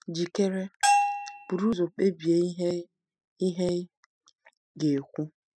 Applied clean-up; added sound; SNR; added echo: classical method spectral subtraction.